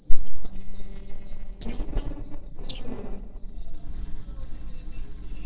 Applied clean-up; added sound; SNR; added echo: neural separator model SepFormer DNS4.